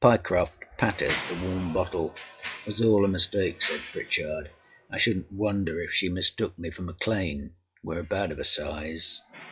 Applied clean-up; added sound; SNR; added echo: classical method log-MMSE.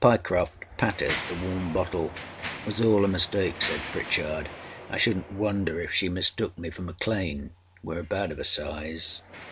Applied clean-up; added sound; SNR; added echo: none; Mechanisms; 13 dB; none.